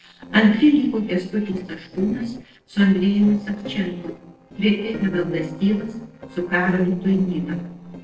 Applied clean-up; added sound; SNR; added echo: neural separator model SepFormer DNS4.